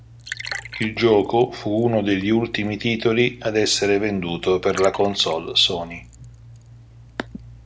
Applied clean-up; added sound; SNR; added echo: none; Liquid; 17 dB; none.